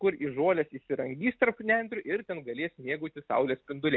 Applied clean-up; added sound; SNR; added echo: none; none; none; none.